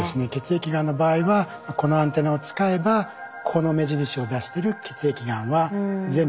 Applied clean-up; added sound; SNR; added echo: none; none; none; none.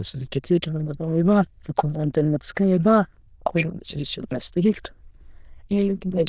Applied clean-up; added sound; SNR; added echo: neural diffusion model UNIVERSE++.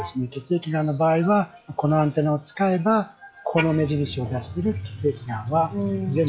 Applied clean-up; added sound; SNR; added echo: classical method log-MMSE.